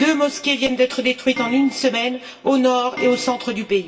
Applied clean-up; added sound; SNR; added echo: none; Clock; 16 dB; reverberation time 0.2 s.